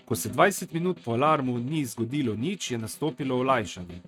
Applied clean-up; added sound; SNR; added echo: neural mask model RNNoise.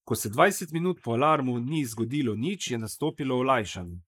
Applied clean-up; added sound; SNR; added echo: neural mask model Resemble Enhance denoiser.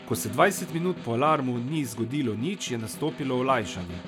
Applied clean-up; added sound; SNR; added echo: none; Snare drum; 14 dB; none.